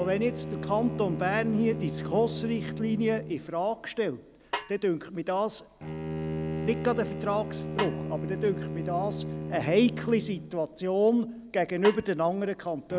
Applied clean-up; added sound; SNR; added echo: none; Snare drum + Bowed string instrument; 7 dB; none.